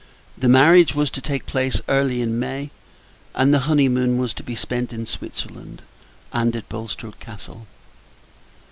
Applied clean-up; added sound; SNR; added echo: none; none; none; none.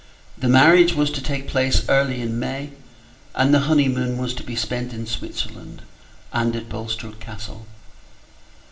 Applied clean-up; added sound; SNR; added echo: none; none; none; reverberation time 0.6 s.